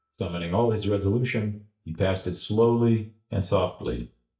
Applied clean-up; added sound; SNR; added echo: neural mask model DeepFilterNet 3.